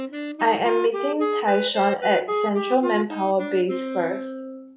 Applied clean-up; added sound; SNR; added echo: classical method log-MMSE.